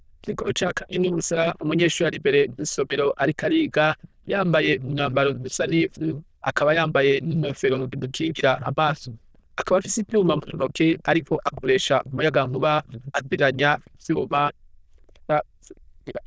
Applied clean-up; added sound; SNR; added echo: neural diffusion model UNIVERSE++.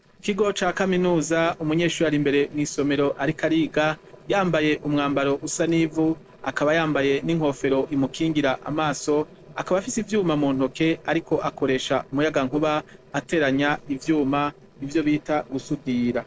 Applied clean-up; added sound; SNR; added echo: neural separator model SepFormer DNS4.